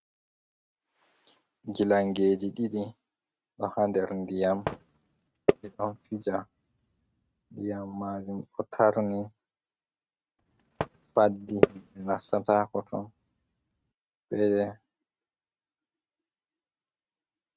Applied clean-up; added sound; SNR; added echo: neural mask model RNNoise.